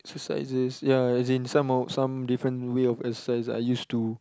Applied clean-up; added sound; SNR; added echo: none; none; none; none.